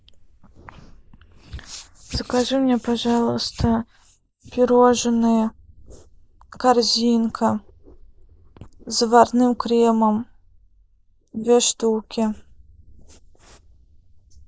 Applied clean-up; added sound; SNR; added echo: neural mask model Resemble Enhance denoiser.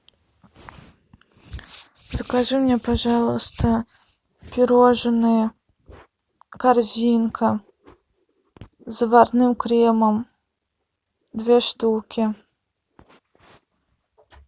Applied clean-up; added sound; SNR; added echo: none; none; none; none.